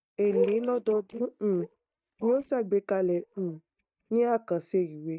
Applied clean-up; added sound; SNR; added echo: neural mask model DeepFilterNet 3.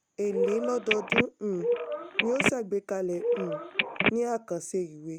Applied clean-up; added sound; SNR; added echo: none; Telephone; -2 dB; none.